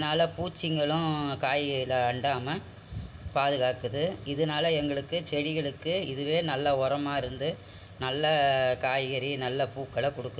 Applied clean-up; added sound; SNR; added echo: none; none; none; reverberation time 0.9 s.